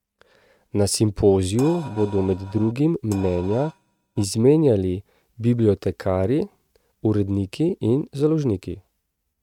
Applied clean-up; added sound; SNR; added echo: neural mask model RNNoise.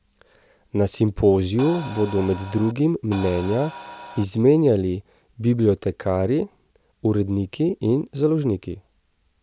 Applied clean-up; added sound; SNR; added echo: none; Crash cymbal; 13 dB; none.